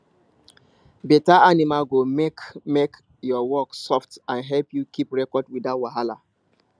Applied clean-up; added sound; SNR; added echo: none; none; none; none.